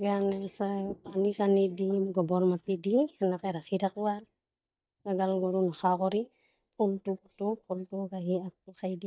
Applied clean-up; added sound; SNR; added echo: neural mask model DeepFilterNet 3.